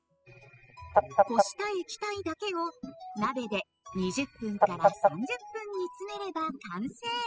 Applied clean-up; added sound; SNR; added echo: classical method spectral subtraction.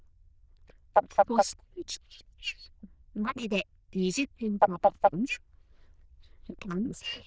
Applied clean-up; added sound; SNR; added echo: neural diffusion model UNIVERSE++.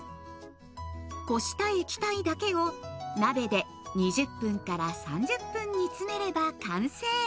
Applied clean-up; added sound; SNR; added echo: none; none; none; none.